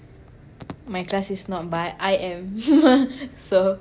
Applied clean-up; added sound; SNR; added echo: none; none; none; none.